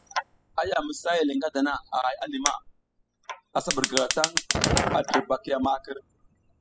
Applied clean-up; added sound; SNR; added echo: classical method spectral subtraction.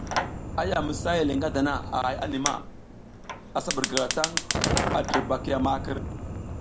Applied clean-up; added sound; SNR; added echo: none; Fire; 2 dB; none.